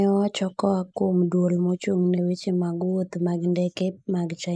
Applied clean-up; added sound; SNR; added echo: neural mask model Resemble Enhance denoiser.